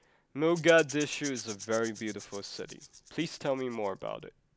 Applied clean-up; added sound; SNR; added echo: none; Rattle / Rattle (instrument); 16 dB; none.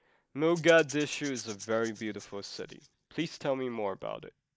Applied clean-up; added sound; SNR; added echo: neural mask model DeepFilterNet 3.